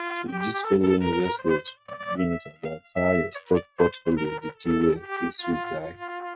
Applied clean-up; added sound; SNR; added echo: neural mask model RNNoise.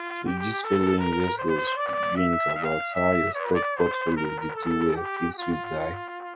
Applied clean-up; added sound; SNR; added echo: none; Trumpet; 2 dB; none.